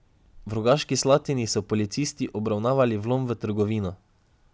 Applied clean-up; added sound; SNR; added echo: none; none; none; none.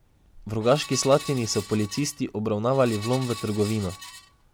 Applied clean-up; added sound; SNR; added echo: none; Screech; 15 dB; none.